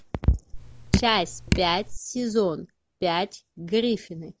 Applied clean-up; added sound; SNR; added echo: none; Drip; 1 dB; none.